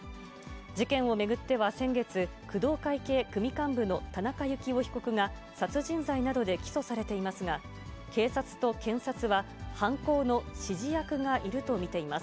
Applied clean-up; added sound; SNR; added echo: none; none; none; none.